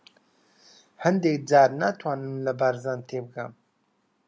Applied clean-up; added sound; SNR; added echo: none; none; none; none.